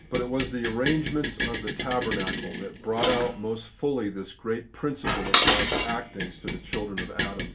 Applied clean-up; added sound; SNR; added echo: none; Dishes, pots, and pans; -2 dB; reverberation time 0.2 s.